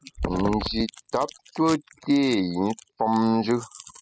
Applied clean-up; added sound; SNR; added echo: classical method spectral subtraction.